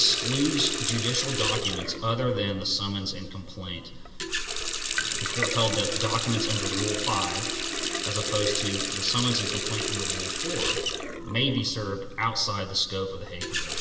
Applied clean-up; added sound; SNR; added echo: none; Water tap, faucet; 1 dB; reverberation time 1.1 s.